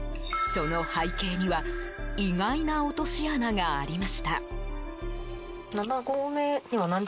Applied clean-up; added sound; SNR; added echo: none; none; none; none.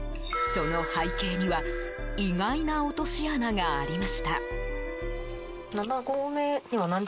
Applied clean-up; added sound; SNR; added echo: none; Wind instrument, woodwind instrument; 9 dB; none.